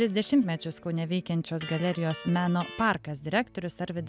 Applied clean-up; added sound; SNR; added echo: none; Electric guitar; 16 dB; none.